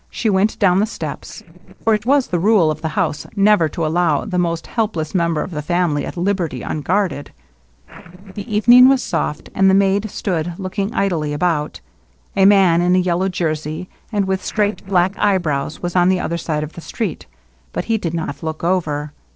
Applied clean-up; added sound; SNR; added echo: neural separator model SepFormer DNS4.